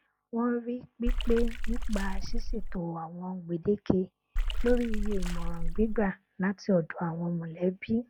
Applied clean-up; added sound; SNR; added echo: none; Water / Splash, splatter; -3 dB; none.